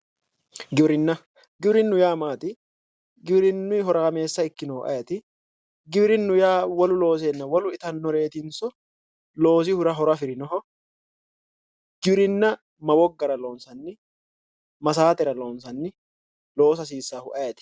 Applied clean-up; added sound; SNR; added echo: none; none; none; none.